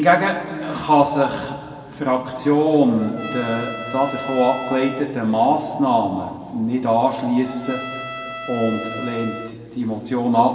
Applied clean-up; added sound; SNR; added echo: none; Trumpet; 14 dB; reverberation time 1.8 s.